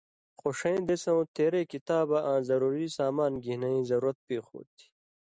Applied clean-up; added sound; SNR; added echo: none; none; none; none.